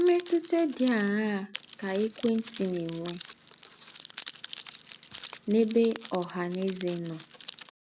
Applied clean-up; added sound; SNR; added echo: none; Crackle; 13 dB; none.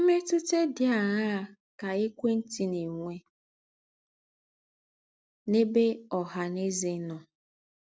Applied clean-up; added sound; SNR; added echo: none; none; none; none.